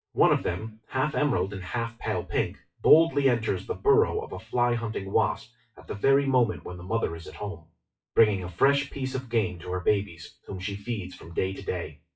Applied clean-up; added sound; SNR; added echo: classical method WPE with log-MMSE.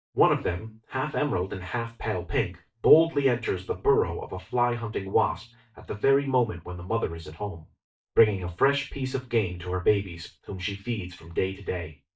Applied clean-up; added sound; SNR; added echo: neural mask model DeepFilterNet 3.